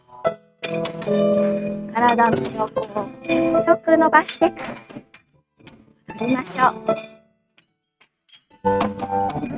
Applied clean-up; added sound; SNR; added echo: neural mask model RNNoise.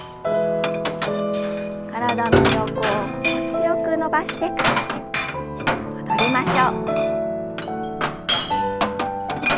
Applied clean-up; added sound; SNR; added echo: none; Glass + Piano; 2 dB; none.